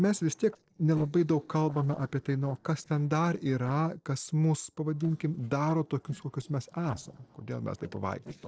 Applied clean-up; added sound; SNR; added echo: neural separator model SepFormer DNS4.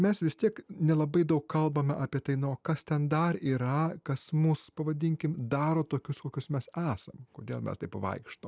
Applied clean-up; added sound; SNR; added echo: none; none; none; none.